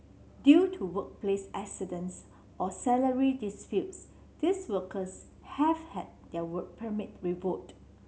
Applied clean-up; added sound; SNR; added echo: none; none; none; none.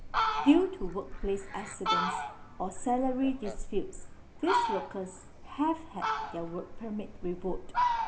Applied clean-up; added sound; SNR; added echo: none; Fowl; 1 dB; none.